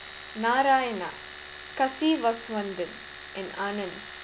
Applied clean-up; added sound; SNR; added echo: none; Domestic sounds, home sounds; 12 dB; none.